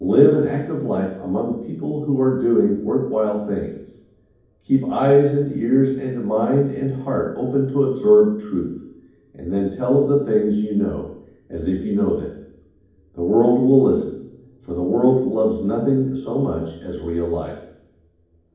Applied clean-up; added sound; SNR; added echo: none; none; none; reverberation time 1.2 s.